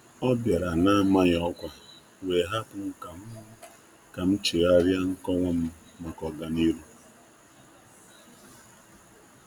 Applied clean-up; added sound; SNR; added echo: none; none; none; none.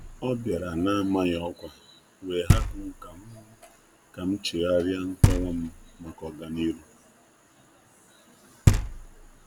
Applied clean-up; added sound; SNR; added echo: none; Knock; -1 dB; none.